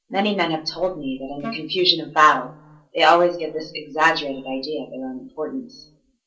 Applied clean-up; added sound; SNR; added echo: none; Wind instrument, woodwind instrument; 13 dB; reverberation time 0.3 s.